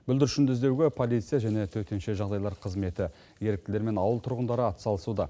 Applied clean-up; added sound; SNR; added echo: none; none; none; none.